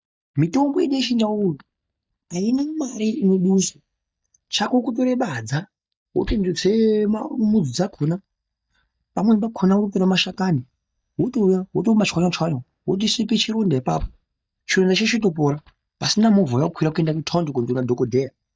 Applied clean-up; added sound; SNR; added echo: neural mask model DeepFilterNet 3.